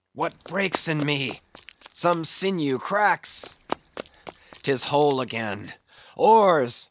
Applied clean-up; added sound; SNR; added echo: none; Run; 17 dB; none.